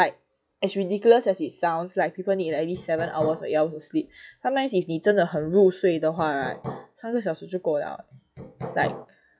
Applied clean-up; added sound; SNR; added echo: classical method log-MMSE.